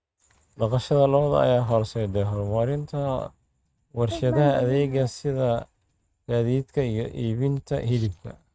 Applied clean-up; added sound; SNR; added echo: neural mask model RNNoise.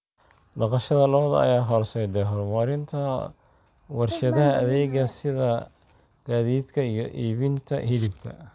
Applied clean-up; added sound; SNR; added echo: none; none; none; none.